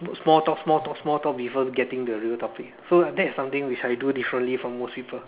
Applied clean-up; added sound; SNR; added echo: none; none; none; none.